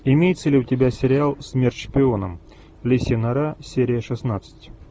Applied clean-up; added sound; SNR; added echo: none; none; none; none.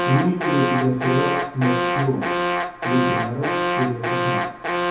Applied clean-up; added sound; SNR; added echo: none; Alarm; 0 dB; reverberation time 1.9 s.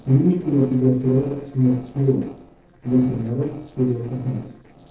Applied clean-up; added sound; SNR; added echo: neural separator model SepFormer DNS4.